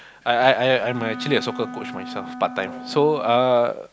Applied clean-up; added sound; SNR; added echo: none; Wind instrument, woodwind instrument; 14 dB; none.